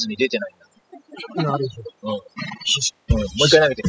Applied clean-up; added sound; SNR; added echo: classical method spectral subtraction.